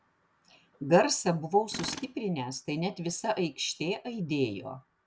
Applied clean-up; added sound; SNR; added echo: none; Tools; 17 dB; none.